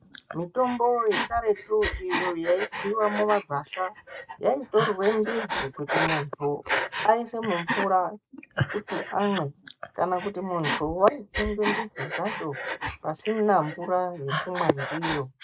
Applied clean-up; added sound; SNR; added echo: neural mask model Resemble Enhance denoiser.